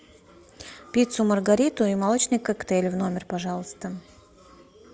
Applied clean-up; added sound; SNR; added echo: none; none; none; none.